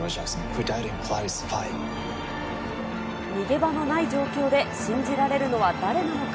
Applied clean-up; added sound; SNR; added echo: none; none; none; none.